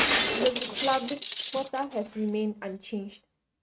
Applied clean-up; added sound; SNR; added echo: neural mask model RNNoise.